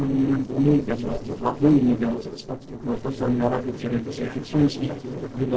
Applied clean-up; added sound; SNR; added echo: neural separator model SepFormer DNS4.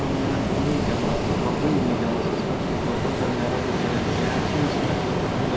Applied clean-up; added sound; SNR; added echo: none; Ocean; -5 dB; reverberation time 0.6 s.